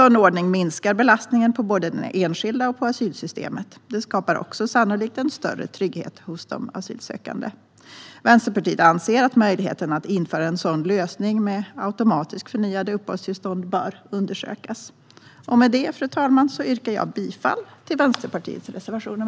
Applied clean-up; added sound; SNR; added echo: none; none; none; none.